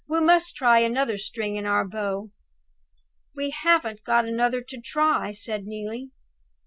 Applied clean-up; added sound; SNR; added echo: none; none; none; none.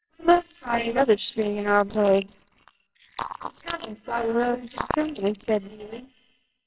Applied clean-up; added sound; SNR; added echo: neural separator model SepFormer WHAMR!.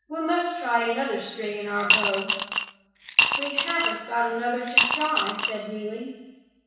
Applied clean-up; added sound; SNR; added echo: none; Coin (dropping) / Glass; -3 dB; reverberation time 1.1 s.